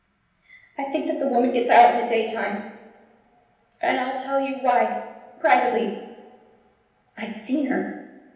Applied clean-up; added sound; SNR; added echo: none; none; none; reverberation time 0.9 s.